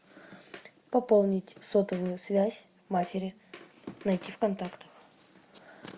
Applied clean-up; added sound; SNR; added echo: none; none; none; none.